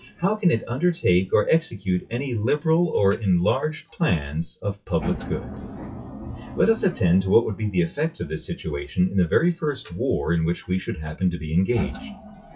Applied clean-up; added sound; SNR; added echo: classical method WPE with log-MMSE.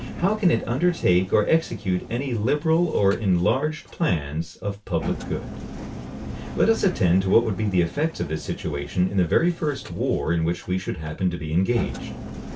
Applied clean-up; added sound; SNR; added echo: none; Engine; 13 dB; reverberation time 0.2 s.